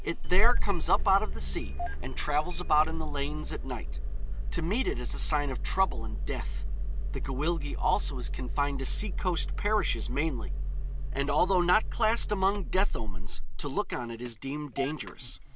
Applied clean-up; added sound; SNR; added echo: none; Engine starting; -4 dB; none.